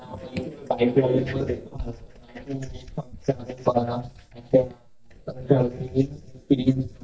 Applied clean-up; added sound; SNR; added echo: neural mask model DeepFilterNet 3.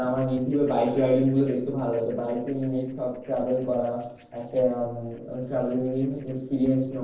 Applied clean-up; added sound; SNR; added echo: neural separator model SepFormer DNS4.